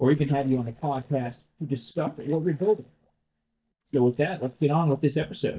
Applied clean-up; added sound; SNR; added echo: neural mask model DeepFilterNet 3.